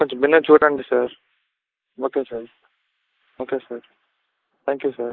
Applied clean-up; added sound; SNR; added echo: neural mask model Resemble Enhance denoiser.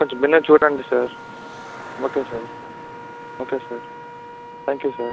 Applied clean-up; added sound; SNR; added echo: none; Wind instrument, woodwind instrument + Traffic noise, roadway noise; 14 dB; none.